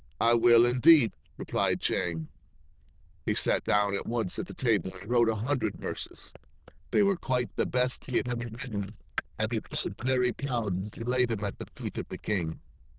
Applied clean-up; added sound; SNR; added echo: neural diffusion model UNIVERSE++.